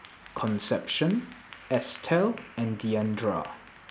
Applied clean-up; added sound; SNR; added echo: none; Applause / Clapping; 20 dB; none.